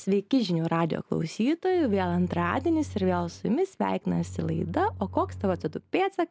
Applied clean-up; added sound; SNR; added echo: none; Bowed string instrument; 13 dB; none.